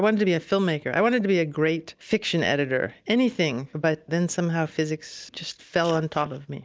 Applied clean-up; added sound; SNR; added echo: neural mask model DeepFilterNet 3.